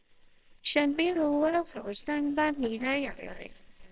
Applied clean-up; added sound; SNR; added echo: neural separator model SepFormer WHAMR!.